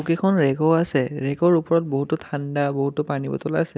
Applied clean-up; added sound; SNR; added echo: none; none; none; none.